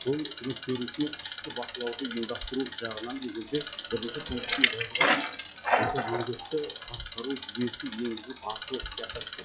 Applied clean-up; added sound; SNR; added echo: classical method log-MMSE.